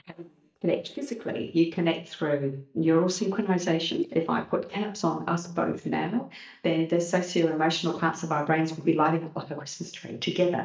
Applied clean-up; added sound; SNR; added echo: neural mask model DeepFilterNet 3.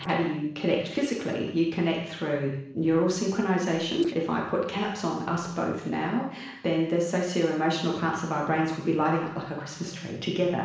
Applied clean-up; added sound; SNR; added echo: neural separator model SepFormer DNS4.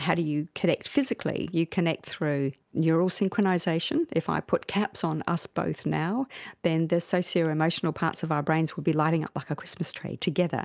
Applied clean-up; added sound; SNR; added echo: none; none; none; none.